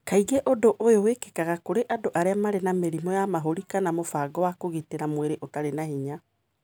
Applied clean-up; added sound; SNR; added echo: none; none; none; none.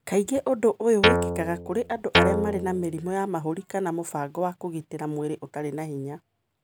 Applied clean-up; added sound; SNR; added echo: none; Guitar; -2 dB; none.